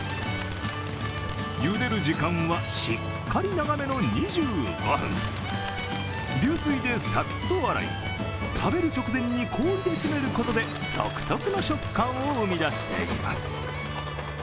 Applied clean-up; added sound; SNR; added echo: none; Bird + Knock; 13 dB; none.